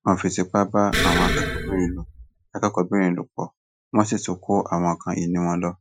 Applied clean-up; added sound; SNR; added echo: classical method Wiener filter.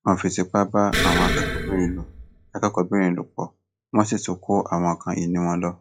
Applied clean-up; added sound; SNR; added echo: classical method log-MMSE.